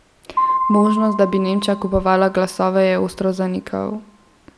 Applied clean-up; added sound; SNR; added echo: none; Piano; 7 dB; none.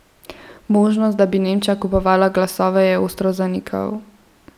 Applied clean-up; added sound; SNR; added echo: none; none; none; none.